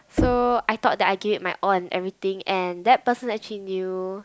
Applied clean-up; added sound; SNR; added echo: none; Knock; 9 dB; none.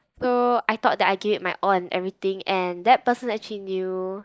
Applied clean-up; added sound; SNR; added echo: neural mask model DeepFilterNet 3.